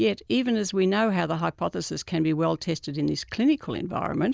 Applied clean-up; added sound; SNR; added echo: none; none; none; none.